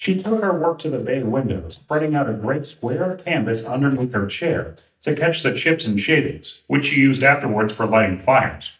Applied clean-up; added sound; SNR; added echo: neural mask model DeepFilterNet 3.